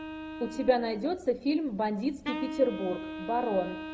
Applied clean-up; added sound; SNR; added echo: none; Wind instrument, woodwind instrument; 9 dB; none.